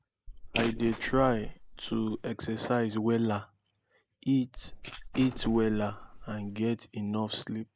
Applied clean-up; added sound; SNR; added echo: neural mask model Resemble Enhance denoiser.